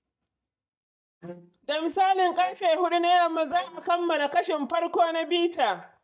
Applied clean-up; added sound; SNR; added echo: neural mask model DeepFilterNet 3.